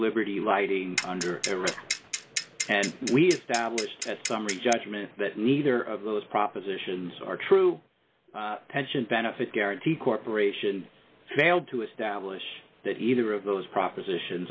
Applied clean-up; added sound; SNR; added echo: none; Clock; 7 dB; none.